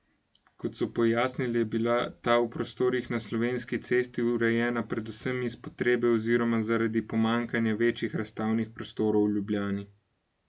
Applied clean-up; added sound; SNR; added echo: none; none; none; none.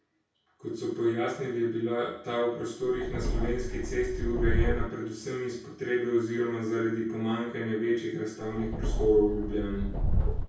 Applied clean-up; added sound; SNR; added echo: none; Subway, metro, underground; -1 dB; reverberation time 0.6 s.